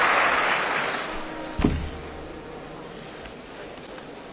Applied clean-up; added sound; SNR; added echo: none; Wind instrument, woodwind instrument; 18 dB; none.